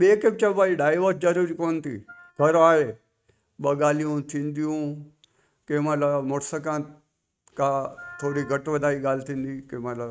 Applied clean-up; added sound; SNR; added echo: neural mask model RNNoise.